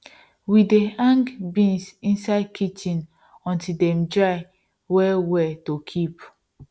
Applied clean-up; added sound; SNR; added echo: none; none; none; none.